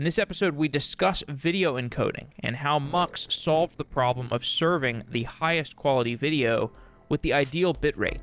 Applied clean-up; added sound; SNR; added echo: neural separator model SepFormer DNS4.